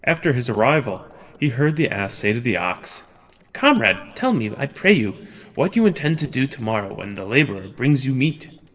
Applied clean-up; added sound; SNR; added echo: neural separator model SepFormer DNS4.